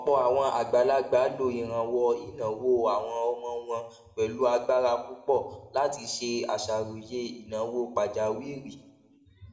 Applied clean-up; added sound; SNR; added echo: none; none; none; reverberation time 0.7 s.